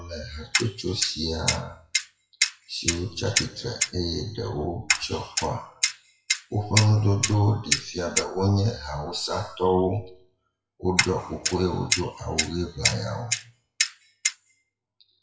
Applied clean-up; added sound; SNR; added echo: classical method WPE with log-MMSE.